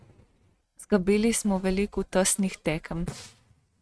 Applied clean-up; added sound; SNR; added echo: neural mask model RNNoise.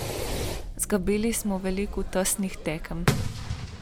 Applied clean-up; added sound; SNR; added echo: none; Fireworks; 2 dB; none.